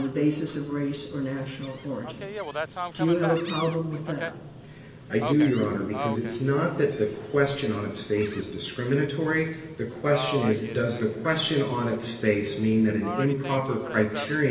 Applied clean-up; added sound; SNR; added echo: none; Gull, seagull; 12 dB; reverberation time 0.9 s.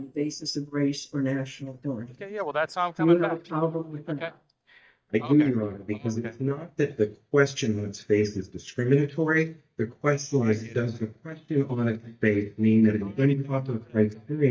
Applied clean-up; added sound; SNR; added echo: neural mask model DeepFilterNet 3.